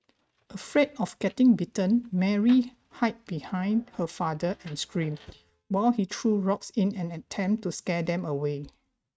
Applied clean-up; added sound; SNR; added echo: neural mask model RNNoise.